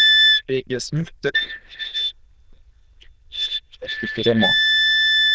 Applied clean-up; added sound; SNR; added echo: neural diffusion model UNIVERSE++.